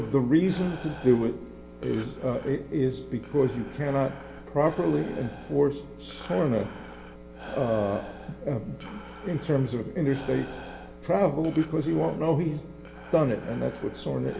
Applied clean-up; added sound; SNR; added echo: none; Breathing; 18 dB; reverberation time 0.3 s.